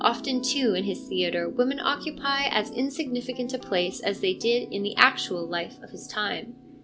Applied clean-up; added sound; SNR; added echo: none; Guitar; 19 dB; none.